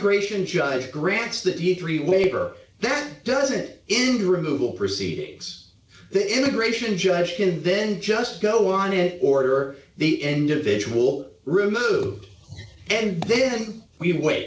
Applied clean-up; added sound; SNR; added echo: none; none; none; none.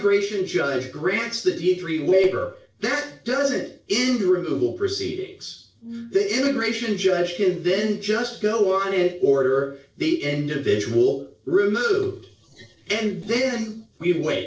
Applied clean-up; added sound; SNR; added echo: neural separator model SepFormer DNS4.